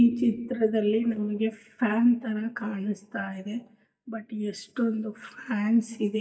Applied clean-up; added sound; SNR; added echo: neural mask model DeepFilterNet 3.